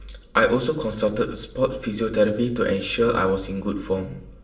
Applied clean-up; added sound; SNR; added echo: none; none; none; reverberation time 0.6 s.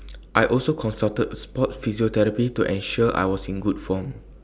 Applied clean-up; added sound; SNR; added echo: none; none; none; none.